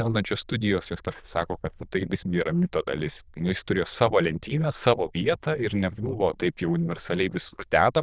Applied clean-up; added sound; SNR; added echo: neural diffusion model UNIVERSE++.